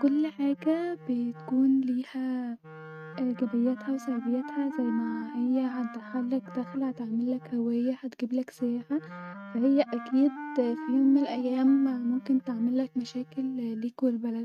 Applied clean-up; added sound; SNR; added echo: neural mask model RNNoise.